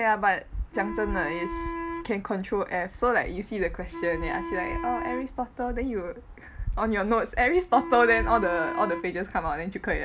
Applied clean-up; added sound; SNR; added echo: none; Wind instrument, woodwind instrument; 9 dB; none.